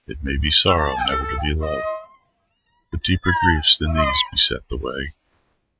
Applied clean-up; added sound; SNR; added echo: neural mask model RNNoise.